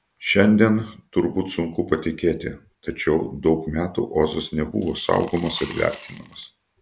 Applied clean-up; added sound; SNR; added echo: none; Coin (dropping) / Glass; 13 dB; none.